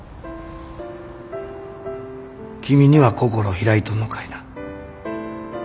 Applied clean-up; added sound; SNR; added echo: none; none; none; none.